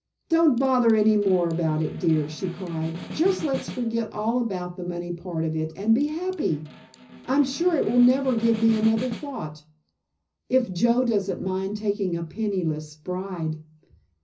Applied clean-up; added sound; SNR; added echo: none; Snare drum; 15 dB; reverberation time 0.4 s.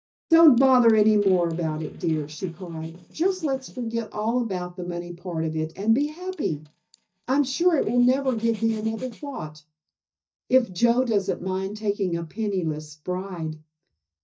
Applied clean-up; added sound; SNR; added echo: neural mask model DeepFilterNet 3.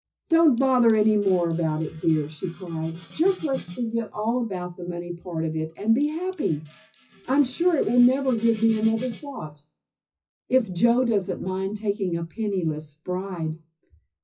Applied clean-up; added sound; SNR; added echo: classical method WPE with log-MMSE.